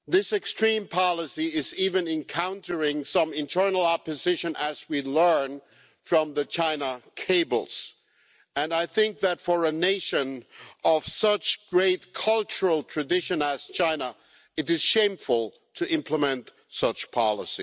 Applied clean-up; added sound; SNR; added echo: none; none; none; none.